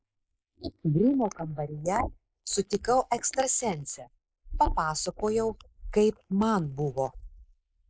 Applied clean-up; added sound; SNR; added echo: neural mask model Resemble Enhance denoiser.